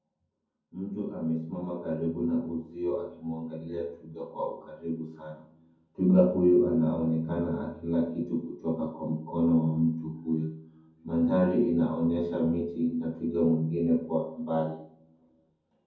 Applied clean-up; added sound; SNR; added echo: none; none; none; reverberation time 0.6 s.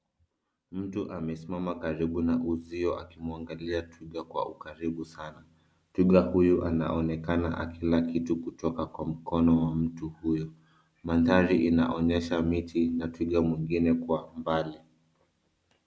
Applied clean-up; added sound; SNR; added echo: none; none; none; none.